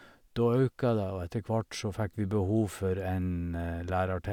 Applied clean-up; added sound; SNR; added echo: none; none; none; none.